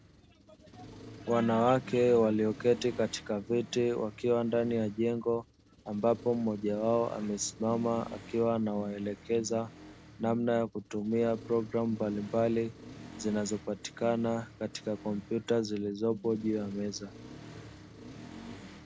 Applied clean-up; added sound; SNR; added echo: none; Accelerating, revving, vroom; 18 dB; none.